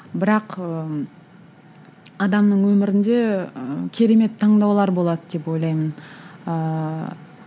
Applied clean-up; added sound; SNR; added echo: none; none; none; none.